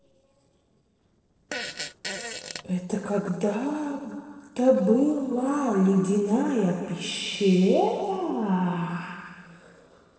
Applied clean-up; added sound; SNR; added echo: neural separator model SepFormer DNS4.